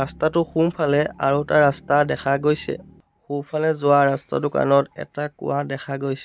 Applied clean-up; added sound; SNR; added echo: none; none; none; none.